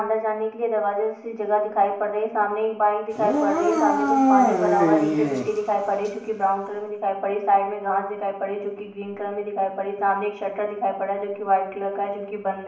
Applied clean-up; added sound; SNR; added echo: none; Dog; -1 dB; reverberation time 0.6 s.